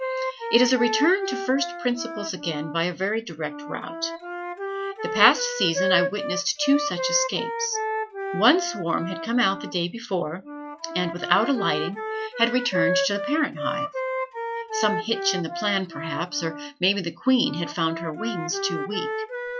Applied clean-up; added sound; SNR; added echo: classical method log-MMSE.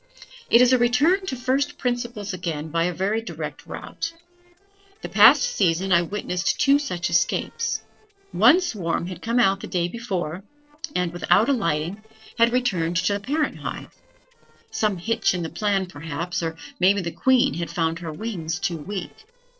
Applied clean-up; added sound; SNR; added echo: neural separator model SepFormer DNS4.